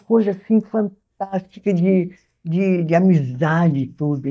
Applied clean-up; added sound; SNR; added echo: neural mask model DeepFilterNet 3.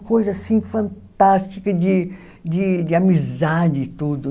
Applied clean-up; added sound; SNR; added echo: none; none; none; none.